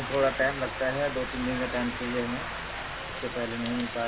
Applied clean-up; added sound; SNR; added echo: none; Rain; 5 dB; reverberation time 0.2 s.